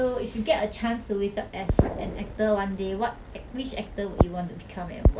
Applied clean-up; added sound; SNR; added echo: none; none; none; none.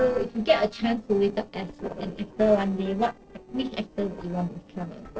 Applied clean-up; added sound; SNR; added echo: neural separator model SepFormer DNS4.